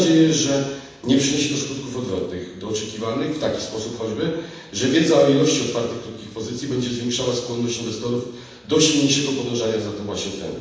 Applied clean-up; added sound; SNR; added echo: none; none; none; reverberation time 1.1 s.